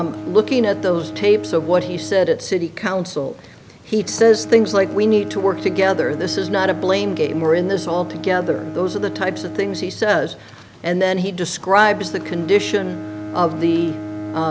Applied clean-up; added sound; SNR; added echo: none; Bowed string instrument; 11 dB; none.